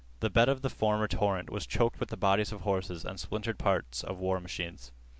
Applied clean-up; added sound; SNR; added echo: none; none; none; none.